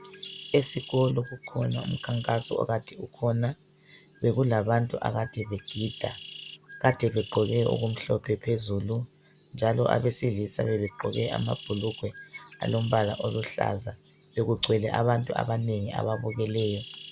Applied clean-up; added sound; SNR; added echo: none; Bird; 18 dB; none.